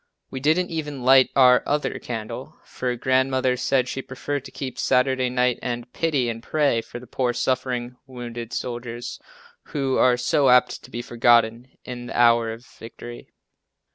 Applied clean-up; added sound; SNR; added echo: none; none; none; none.